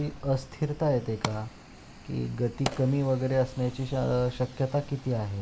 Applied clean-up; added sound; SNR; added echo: none; Fire; 14 dB; none.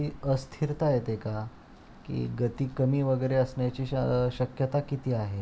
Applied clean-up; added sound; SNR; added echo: none; none; none; none.